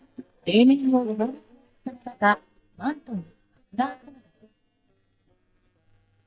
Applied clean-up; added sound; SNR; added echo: neural mask model DeepFilterNet 3.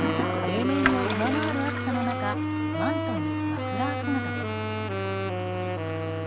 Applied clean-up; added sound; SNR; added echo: none; Toilet flush + Wind instrument, woodwind instrument; -4 dB; none.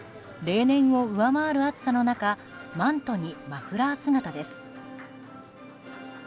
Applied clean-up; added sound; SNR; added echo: none; none; none; none.